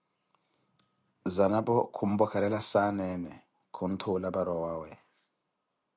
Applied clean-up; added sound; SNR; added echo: none; none; none; none.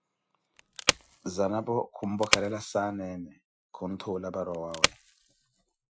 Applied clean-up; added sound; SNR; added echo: classical method Wiener filter.